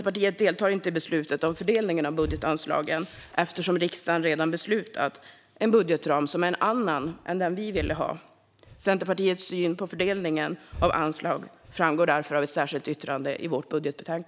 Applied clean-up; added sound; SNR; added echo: none; Breathing; 17 dB; none.